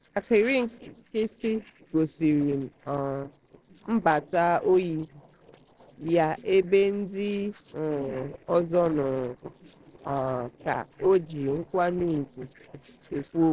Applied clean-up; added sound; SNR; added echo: neural separator model SepFormer DNS4.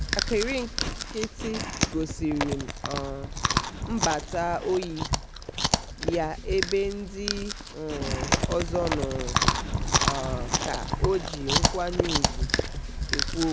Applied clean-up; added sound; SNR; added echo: none; Chewing, mastication; -3 dB; none.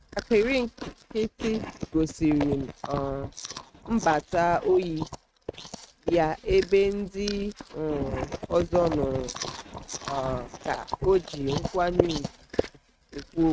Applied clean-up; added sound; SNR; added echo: neural mask model RNNoise.